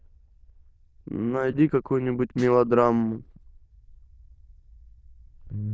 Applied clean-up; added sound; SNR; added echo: neural diffusion model UNIVERSE++.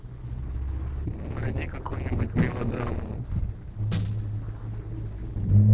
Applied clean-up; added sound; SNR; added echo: neural separator model SepFormer DNS4.